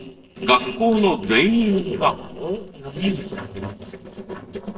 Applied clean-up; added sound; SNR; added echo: neural separator model SepFormer DNS4.